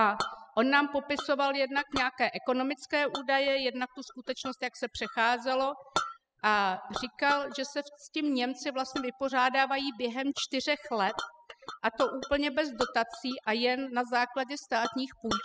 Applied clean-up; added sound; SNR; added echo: classical method spectral subtraction.